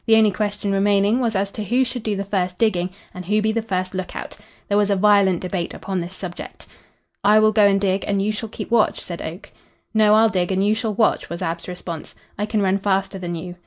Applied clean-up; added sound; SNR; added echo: none; none; none; none.